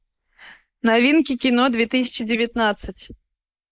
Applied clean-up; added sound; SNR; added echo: neural mask model Resemble Enhance denoiser.